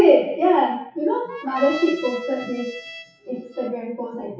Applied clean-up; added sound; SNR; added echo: classical method WPE with log-MMSE.